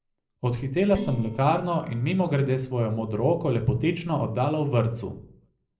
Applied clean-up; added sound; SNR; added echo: neural separator model SepFormer DNS4.